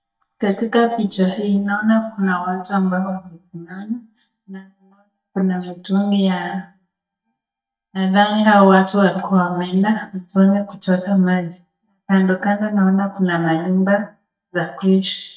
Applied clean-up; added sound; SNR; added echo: neural mask model DeepFilterNet 3.